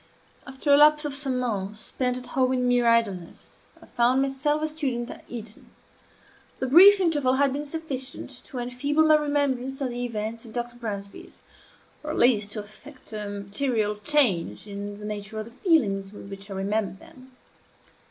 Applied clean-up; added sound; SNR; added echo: none; none; none; none.